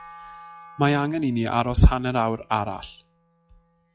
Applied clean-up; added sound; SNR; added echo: classical method log-MMSE.